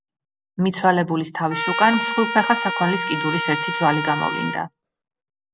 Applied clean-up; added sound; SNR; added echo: none; Trumpet; 4 dB; none.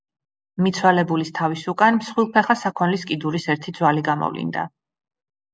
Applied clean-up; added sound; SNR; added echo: none; none; none; none.